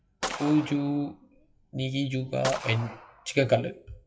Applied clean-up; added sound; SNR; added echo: classical method WPE with log-MMSE.